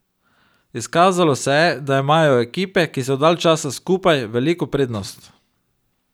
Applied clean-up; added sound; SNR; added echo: none; none; none; none.